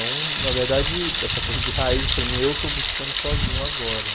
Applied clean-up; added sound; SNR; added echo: none; Thunder; -3 dB; none.